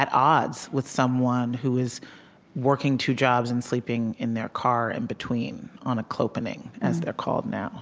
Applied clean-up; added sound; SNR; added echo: none; none; none; none.